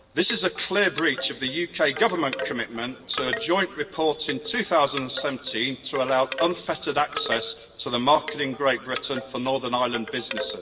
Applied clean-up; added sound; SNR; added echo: none; Wind chime / Wood; 11 dB; reverberation time 2.4 s.